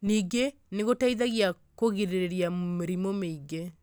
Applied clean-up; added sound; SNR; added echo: none; none; none; none.